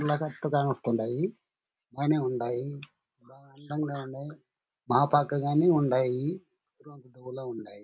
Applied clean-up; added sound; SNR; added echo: none; none; none; none.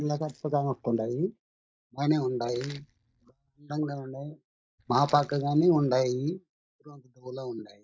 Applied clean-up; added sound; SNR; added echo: neural mask model DeepFilterNet 3.